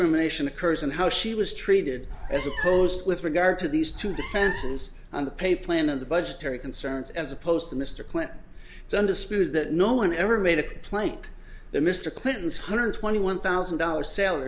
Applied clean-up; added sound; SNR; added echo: none; Meow; 7 dB; none.